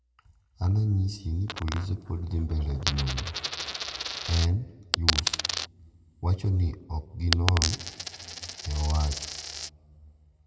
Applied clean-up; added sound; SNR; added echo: none; Coin (dropping); 6 dB; reverberation time 0.6 s.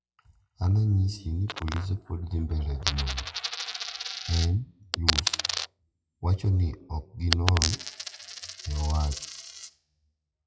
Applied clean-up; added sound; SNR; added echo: classical method WPE with log-MMSE.